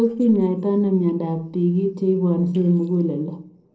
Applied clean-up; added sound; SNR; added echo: neural separator model SepFormer DNS4.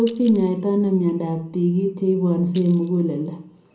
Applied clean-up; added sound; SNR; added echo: none; Chink, clink; 13 dB; reverberation time 0.6 s.